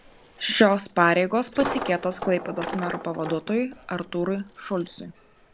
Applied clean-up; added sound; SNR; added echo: none; Coin (dropping); 12 dB; none.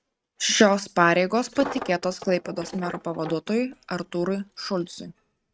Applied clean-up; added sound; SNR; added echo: neural mask model RNNoise.